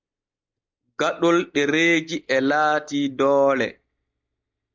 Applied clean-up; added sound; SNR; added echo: neural mask model DeepFilterNet 3.